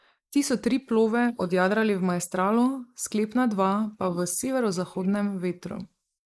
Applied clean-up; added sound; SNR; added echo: neural mask model Resemble Enhance denoiser.